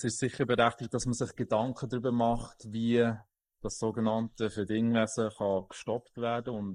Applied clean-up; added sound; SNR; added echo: neural mask model Resemble Enhance denoiser.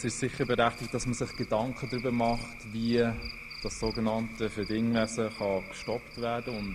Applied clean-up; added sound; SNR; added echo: none; Cricket / Frog; 12 dB; none.